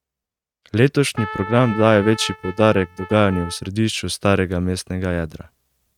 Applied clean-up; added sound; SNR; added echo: neural mask model RNNoise.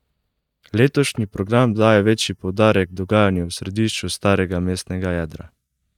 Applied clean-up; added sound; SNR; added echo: neural mask model DeepFilterNet 3.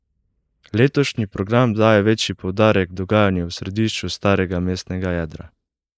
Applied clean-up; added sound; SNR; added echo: neural mask model Resemble Enhance denoiser.